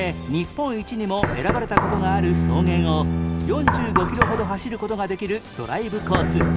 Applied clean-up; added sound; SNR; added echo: none; Knock + Bowed string instrument; -2 dB; none.